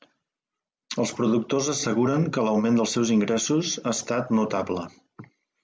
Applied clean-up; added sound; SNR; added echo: none; none; none; none.